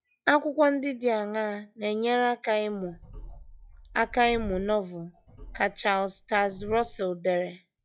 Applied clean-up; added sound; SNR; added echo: classical method log-MMSE.